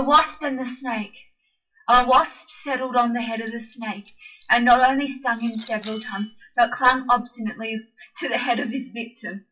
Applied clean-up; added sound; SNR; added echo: classical method WPE with log-MMSE.